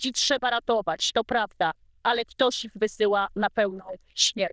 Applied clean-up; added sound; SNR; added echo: neural diffusion model UNIVERSE++.